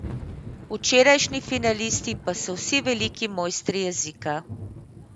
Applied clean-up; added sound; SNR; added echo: none; Thunder / Rain; 13 dB; none.